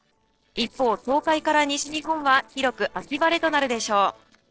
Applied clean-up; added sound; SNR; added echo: neural separator model SepFormer DNS4.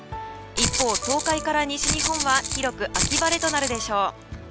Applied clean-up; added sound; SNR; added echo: none; Rattle (instrument); 1 dB; none.